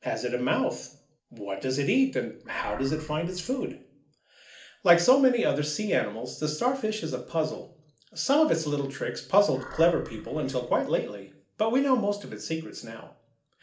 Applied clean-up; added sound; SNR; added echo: none; Animal; 17 dB; reverberation time 0.4 s.